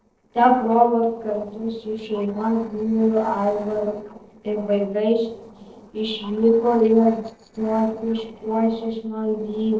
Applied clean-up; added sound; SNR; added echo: neural separator model SepFormer DNS4.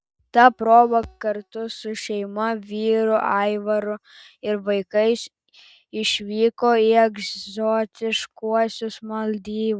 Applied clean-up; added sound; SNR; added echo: none; none; none; none.